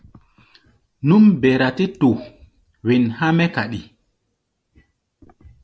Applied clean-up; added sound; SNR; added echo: none; none; none; none.